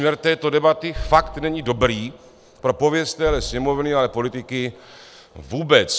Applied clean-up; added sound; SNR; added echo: none; Boom; 14 dB; none.